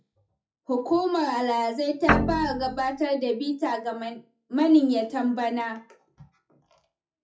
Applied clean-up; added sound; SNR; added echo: classical method WPE with log-MMSE.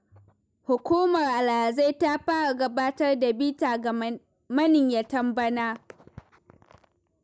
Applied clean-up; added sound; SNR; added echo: none; none; none; none.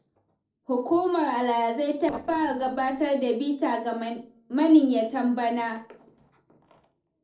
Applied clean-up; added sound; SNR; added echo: neural separator model SepFormer DNS4.